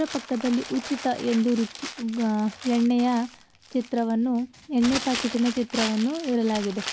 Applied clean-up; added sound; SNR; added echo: none; Crumpling, crinkling; 12 dB; none.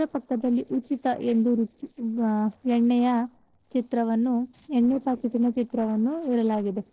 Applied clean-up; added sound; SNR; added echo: neural separator model SepFormer DNS4.